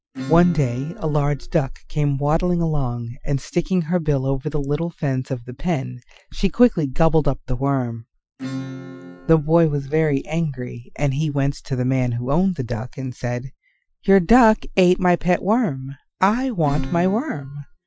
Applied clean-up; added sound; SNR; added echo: classical method Wiener filter.